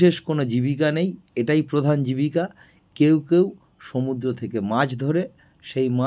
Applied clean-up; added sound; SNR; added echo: none; none; none; none.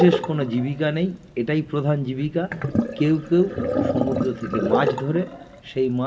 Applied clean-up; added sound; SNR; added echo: none; Sink (filling or washing); 4 dB; reverberation time 1.4 s.